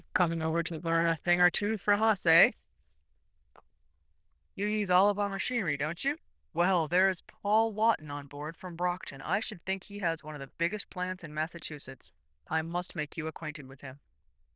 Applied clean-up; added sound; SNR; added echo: neural diffusion model UNIVERSE++.